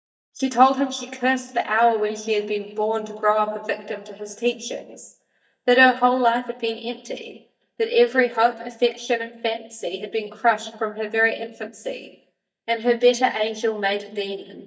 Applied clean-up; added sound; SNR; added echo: neural mask model DeepFilterNet 3.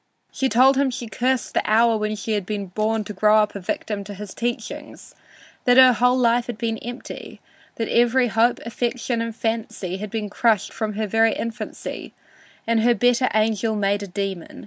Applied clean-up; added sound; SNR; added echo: none; none; none; none.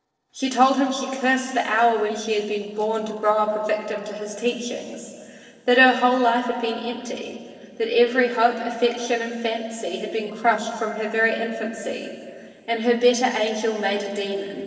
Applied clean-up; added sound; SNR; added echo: neural separator model SepFormer DNS4.